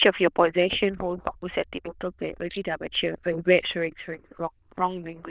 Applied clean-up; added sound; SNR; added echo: neural diffusion model UNIVERSE++.